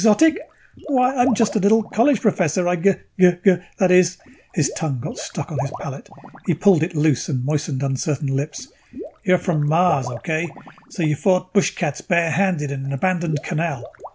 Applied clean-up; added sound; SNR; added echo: none; Water / Liquid; 17 dB; none.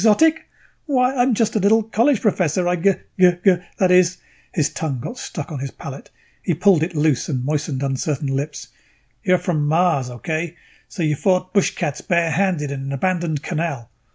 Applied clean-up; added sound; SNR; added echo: none; none; none; none.